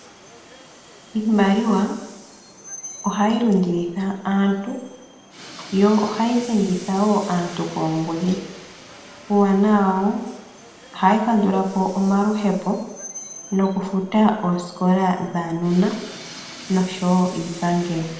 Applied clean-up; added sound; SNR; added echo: none; Train; 19 dB; reverberation time 0.9 s.